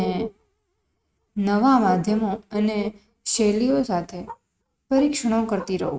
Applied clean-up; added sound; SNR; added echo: neural mask model RNNoise.